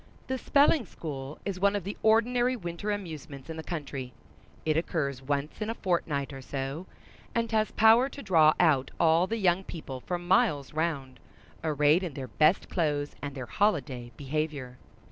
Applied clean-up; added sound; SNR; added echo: none; none; none; none.